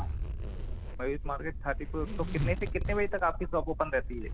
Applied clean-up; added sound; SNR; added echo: none; Zipper (clothing); 0 dB; none.